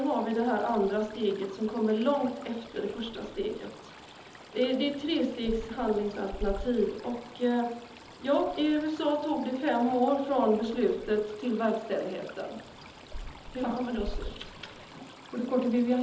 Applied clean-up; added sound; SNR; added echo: none; Stream; 14 dB; reverberation time 1.2 s.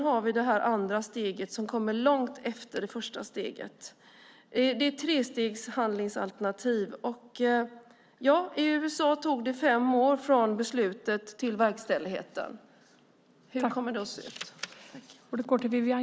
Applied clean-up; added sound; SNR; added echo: none; none; none; none.